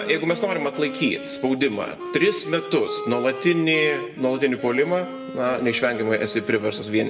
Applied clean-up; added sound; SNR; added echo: none; Wind instrument, woodwind instrument; 11 dB; reverberation time 1.0 s.